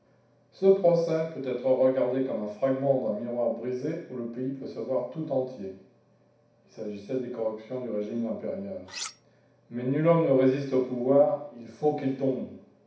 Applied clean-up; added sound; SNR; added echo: none; Cutlery, silverware; 12 dB; reverberation time 0.6 s.